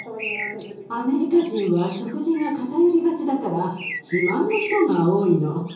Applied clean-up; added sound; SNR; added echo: none; Bird; 13 dB; reverberation time 0.7 s.